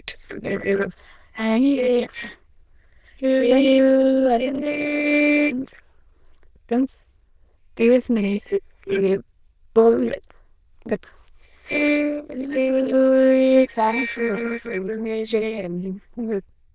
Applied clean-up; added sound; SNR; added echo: neural diffusion model UNIVERSE++.